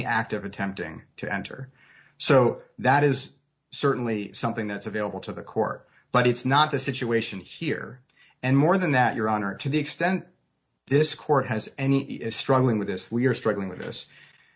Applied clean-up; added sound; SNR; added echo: none; none; none; none.